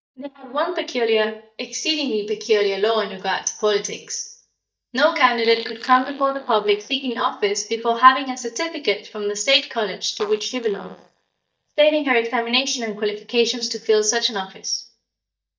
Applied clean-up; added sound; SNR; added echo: neural mask model DeepFilterNet 3.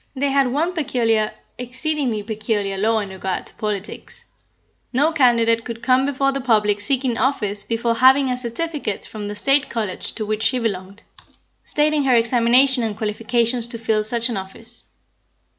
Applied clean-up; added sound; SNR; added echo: none; none; none; none.